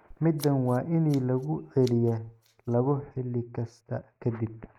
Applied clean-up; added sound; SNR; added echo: neural mask model RNNoise.